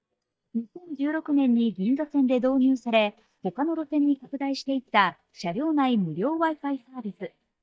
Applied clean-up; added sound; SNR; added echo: neural mask model DeepFilterNet 3.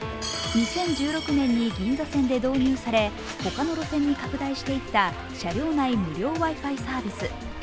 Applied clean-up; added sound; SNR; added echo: none; Hiss; 16 dB; none.